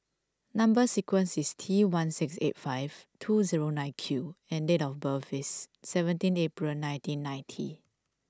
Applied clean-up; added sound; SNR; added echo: none; none; none; none.